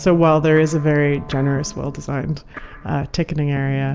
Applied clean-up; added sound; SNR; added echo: none; none; none; none.